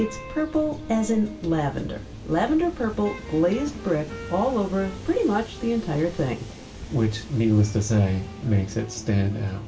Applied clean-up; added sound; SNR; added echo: none; Train; 17 dB; reverberation time 0.2 s.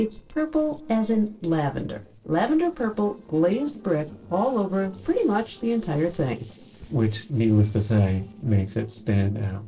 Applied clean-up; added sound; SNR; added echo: neural separator model SepFormer DNS4.